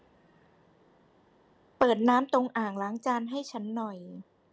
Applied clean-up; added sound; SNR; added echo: none; none; none; none.